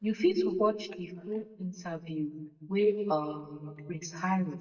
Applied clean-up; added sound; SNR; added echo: neural mask model DeepFilterNet 3.